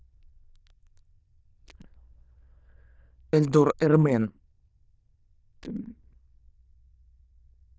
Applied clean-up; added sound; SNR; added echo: neural diffusion model UNIVERSE++.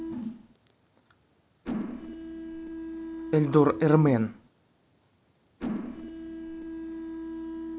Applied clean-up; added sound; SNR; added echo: none; Mechanisms; 7 dB; none.